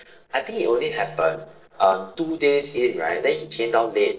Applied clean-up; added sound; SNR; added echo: neural separator model SepFormer DNS4.